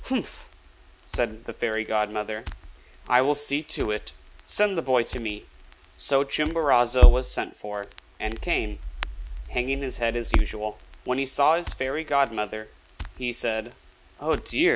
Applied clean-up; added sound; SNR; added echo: none; Crackle; 1 dB; none.